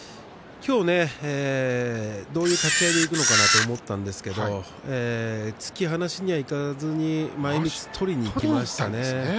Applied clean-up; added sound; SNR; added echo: none; Camera; -4 dB; none.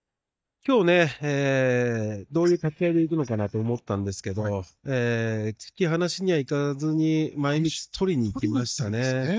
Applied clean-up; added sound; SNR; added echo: neural mask model DeepFilterNet 3.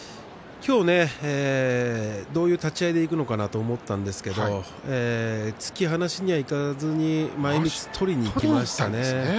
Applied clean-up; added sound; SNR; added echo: none; none; none; none.